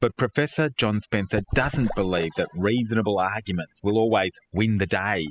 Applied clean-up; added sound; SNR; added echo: classical method spectral subtraction.